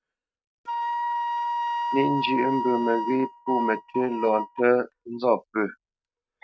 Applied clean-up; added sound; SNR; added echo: neural mask model RNNoise.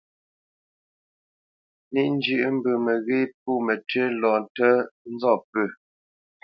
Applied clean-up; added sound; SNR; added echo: none; none; none; none.